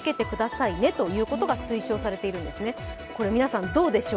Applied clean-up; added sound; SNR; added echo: none; none; none; none.